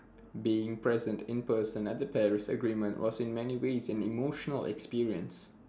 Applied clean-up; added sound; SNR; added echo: none; none; none; none.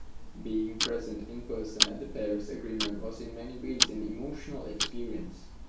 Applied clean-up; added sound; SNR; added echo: none; Tick-tock; -2 dB; reverberation time 0.3 s.